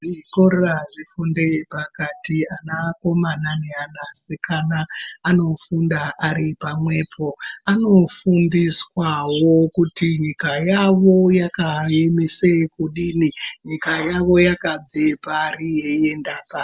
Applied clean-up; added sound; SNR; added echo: none; none; none; none.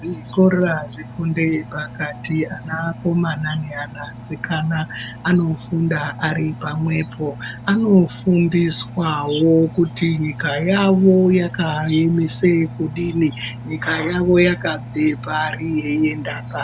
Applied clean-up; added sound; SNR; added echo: none; Engine; 14 dB; none.